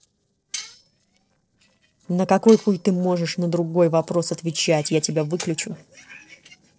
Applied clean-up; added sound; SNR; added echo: neural separator model SepFormer DNS4.